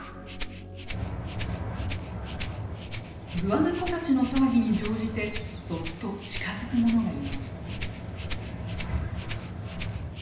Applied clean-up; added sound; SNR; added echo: none; Rattle (instrument); -2 dB; reverberation time 0.9 s.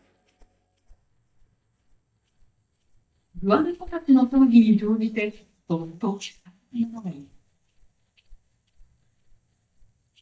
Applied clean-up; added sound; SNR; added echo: neural mask model DeepFilterNet 3.